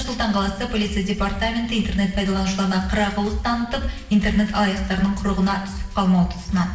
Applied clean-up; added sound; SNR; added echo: none; none; none; reverberation time 0.8 s.